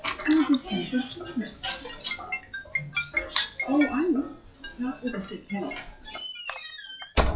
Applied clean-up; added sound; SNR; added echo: classical method WPE with log-MMSE.